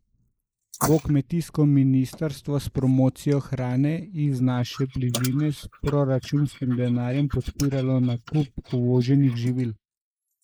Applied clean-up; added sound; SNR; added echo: neural mask model Resemble Enhance denoiser.